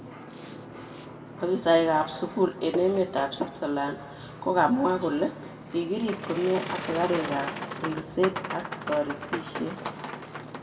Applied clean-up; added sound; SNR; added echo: none; Boat, Water vehicle; 10 dB; reverberation time 1.2 s.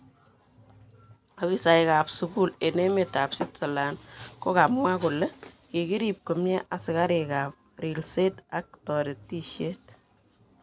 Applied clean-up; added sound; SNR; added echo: none; none; none; none.